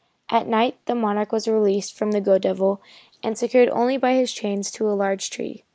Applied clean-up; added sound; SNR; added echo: neural mask model Resemble Enhance denoiser.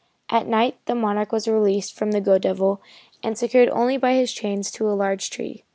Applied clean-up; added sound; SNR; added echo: none; none; none; none.